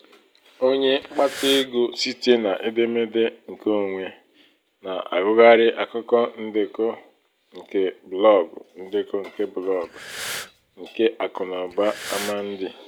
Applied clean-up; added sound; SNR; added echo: none; Breathing; 12 dB; none.